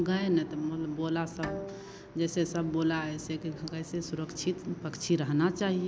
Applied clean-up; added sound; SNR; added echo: none; Bowed string instrument; 16 dB; none.